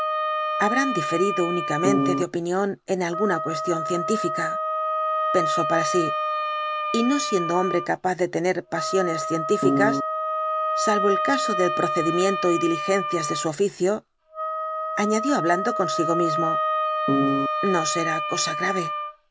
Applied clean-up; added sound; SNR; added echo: none; Piano + Wind instrument, woodwind instrument; 0 dB; none.